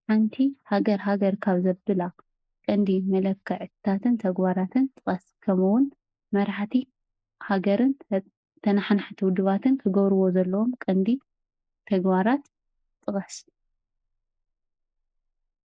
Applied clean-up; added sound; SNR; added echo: neural mask model Resemble Enhance denoiser.